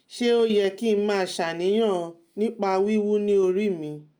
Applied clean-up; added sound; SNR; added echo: none; none; none; none.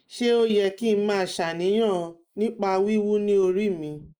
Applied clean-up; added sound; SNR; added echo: neural mask model Resemble Enhance denoiser.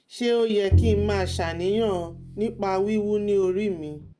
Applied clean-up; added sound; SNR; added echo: none; Bowed string instrument; 4 dB; none.